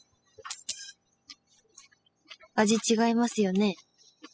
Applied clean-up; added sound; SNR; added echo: classical method spectral subtraction.